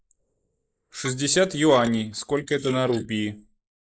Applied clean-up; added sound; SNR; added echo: neural mask model Resemble Enhance denoiser.